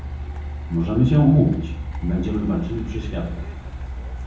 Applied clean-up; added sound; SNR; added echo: none; Truck; 7 dB; reverberation time 0.7 s.